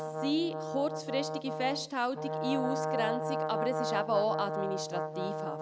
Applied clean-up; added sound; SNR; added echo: none; Brass instrument; 1 dB; none.